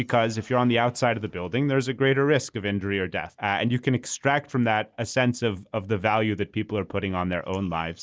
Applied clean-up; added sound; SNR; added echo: neural mask model Resemble Enhance denoiser.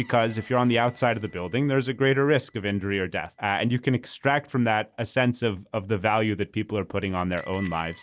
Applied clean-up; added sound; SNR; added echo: none; Squeak / Bell; 15 dB; none.